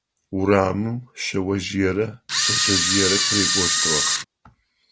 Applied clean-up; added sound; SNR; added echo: none; Camera; -4 dB; none.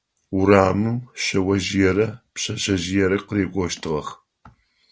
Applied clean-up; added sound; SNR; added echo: none; none; none; none.